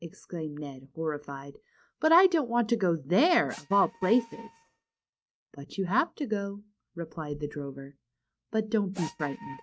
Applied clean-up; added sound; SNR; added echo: neural mask model RNNoise.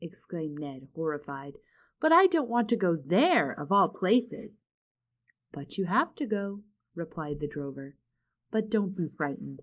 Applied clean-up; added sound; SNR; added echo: neural mask model Resemble Enhance denoiser.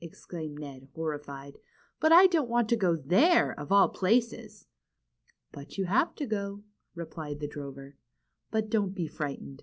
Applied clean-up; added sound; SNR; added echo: none; none; none; none.